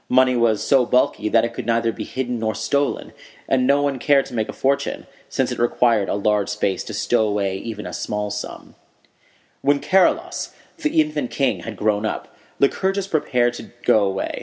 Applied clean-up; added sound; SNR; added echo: none; none; none; none.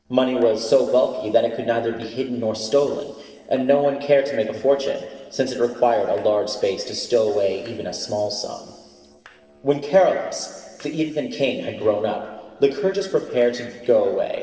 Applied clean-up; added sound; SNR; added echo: neural separator model SepFormer DNS4.